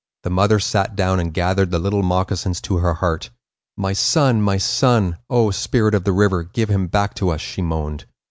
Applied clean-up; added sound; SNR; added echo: none; none; none; none.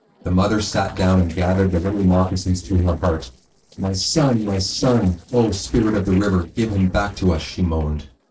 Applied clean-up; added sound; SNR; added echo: neural separator model SepFormer DNS4.